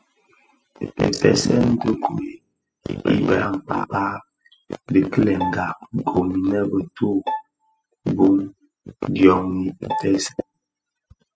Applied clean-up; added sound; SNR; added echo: classical method spectral subtraction.